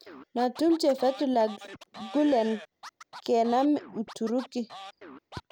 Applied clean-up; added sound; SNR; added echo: none; Scratching (performance technique); 18 dB; none.